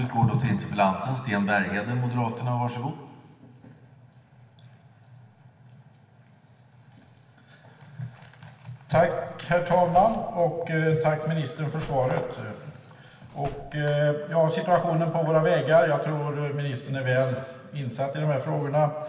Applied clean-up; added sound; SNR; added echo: none; Slam; 18 dB; reverberation time 2.1 s.